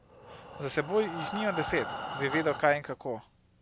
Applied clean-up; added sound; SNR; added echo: none; Breathing; 8 dB; none.